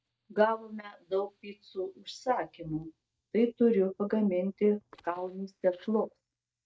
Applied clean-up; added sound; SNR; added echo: neural mask model DeepFilterNet 3.